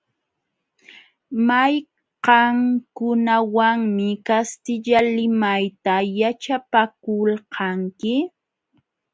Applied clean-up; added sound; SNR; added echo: none; none; none; none.